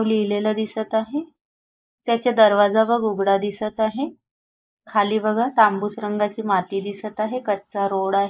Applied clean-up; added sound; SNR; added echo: neural mask model Resemble Enhance denoiser.